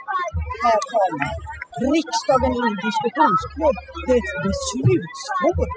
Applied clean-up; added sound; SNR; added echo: classical method spectral subtraction.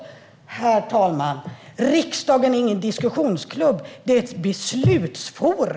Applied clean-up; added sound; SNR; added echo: none; none; none; none.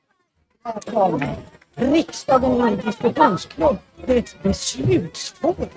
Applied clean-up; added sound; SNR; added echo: neural mask model RNNoise.